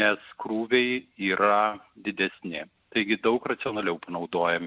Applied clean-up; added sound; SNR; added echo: none; none; none; none.